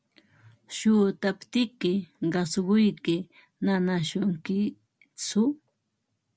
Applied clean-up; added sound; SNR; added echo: none; none; none; none.